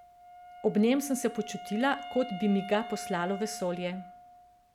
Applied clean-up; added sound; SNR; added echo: none; Wind instrument, woodwind instrument; 13 dB; none.